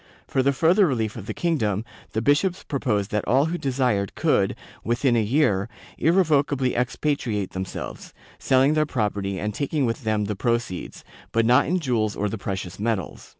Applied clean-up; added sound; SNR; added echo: none; none; none; none.